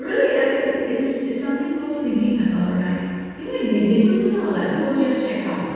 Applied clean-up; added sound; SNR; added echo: none; none; none; reverberation time 2.1 s.